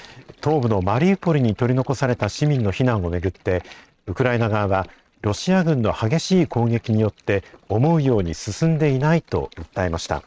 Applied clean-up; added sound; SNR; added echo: neural mask model RNNoise.